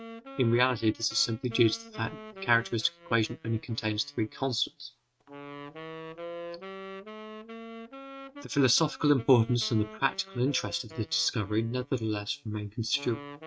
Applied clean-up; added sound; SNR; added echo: neural mask model RNNoise.